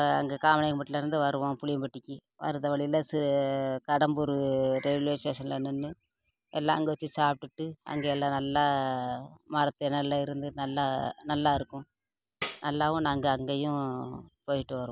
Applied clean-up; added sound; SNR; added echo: none; Tambourine; 14 dB; none.